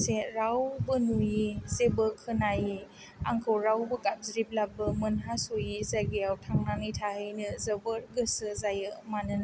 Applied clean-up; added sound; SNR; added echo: none; none; none; none.